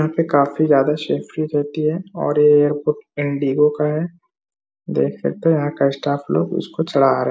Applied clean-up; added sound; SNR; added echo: none; none; none; none.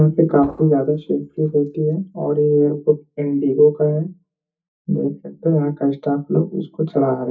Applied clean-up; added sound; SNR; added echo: neural mask model DeepFilterNet 3.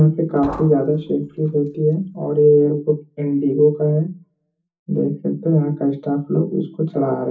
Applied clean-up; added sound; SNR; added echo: none; Liquid; 18 dB; reverberation time 0.3 s.